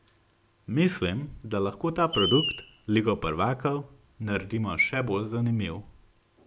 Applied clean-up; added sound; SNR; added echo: none; Screech; 9 dB; none.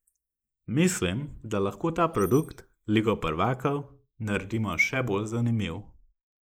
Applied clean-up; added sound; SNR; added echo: neural mask model Resemble Enhance denoiser.